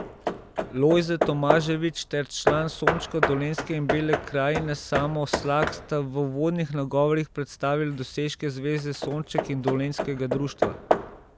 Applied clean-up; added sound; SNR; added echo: none; Hammer / Wood; 4 dB; none.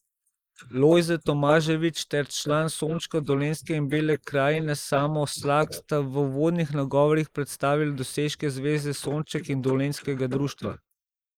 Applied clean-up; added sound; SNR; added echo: neural mask model Resemble Enhance denoiser.